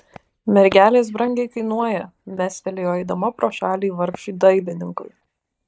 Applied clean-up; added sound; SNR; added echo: neural mask model DeepFilterNet 3.